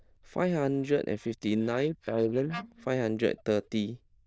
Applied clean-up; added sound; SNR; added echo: neural diffusion model UNIVERSE++.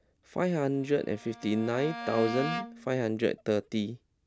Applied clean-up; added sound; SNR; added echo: none; Bowed string instrument; 11 dB; none.